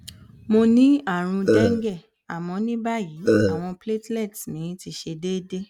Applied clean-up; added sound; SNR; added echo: none; Burping, eructation; -3 dB; none.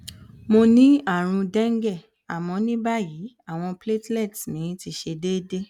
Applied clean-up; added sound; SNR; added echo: none; none; none; none.